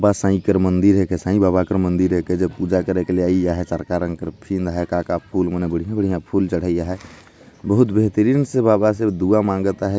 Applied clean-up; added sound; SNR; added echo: none; none; none; none.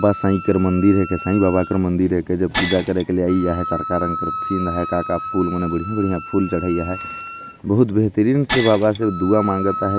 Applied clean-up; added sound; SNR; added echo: none; Shatter + Wind instrument, woodwind instrument; 8 dB; none.